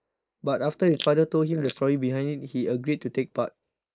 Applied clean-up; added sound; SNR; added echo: neural mask model Resemble Enhance denoiser.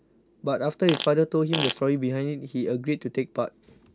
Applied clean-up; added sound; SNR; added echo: none; Fart; 6 dB; none.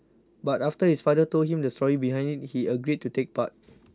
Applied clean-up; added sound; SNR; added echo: none; none; none; none.